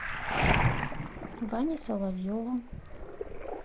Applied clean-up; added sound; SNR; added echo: none; Waves, surf; -3 dB; none.